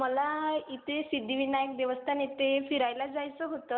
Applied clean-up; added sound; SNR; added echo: none; none; none; none.